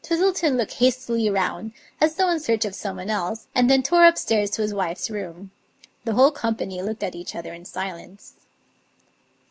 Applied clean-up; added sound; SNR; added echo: none; none; none; none.